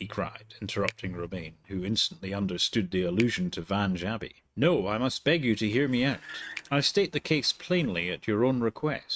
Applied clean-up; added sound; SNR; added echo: neural mask model RNNoise.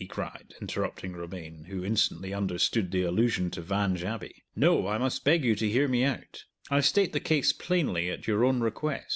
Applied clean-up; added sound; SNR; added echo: none; none; none; none.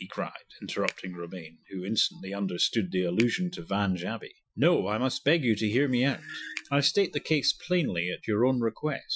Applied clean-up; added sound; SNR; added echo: classical method Wiener filter.